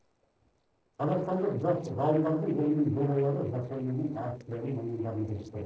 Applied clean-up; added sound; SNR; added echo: neural separator model SepFormer DNS4.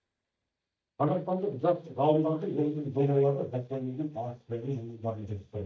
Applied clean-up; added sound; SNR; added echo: neural mask model DeepFilterNet 3.